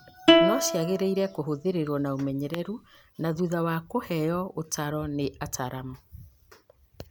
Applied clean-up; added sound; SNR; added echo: none; Plucked string instrument; -3 dB; none.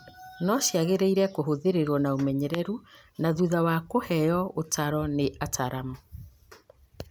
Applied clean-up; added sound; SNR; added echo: none; none; none; none.